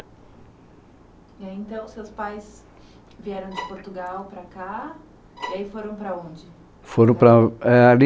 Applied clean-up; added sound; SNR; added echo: none; Bowed string instrument; 15 dB; none.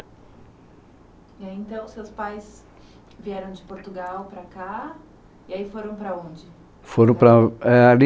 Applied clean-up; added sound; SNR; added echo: none; none; none; none.